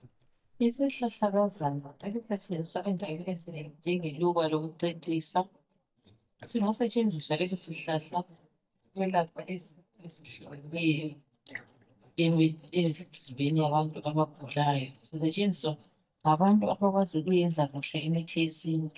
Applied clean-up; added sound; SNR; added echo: neural mask model DeepFilterNet 3.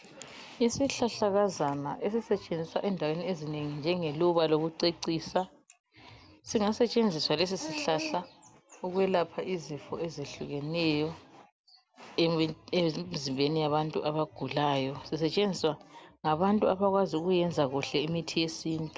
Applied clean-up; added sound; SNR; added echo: none; none; none; none.